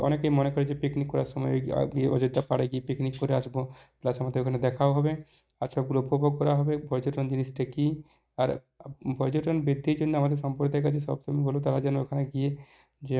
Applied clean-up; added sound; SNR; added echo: neural mask model RNNoise.